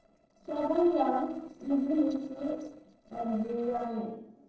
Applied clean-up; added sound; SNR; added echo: neural separator model SepFormer DNS4.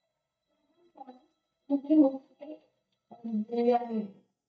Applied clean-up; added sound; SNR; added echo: neural mask model DeepFilterNet 3.